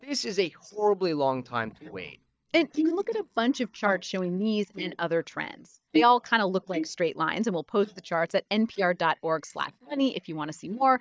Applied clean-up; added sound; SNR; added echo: neural mask model DeepFilterNet 3.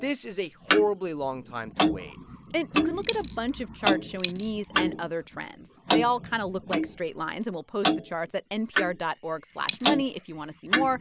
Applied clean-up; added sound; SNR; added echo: none; Coin (dropping) + Clock; -1 dB; none.